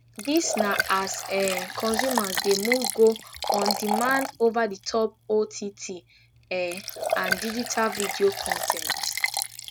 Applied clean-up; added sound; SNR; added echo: none; Liquid; 4 dB; none.